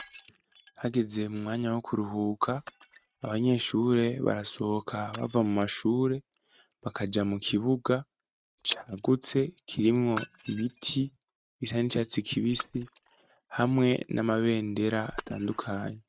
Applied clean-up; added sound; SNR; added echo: neural mask model RNNoise.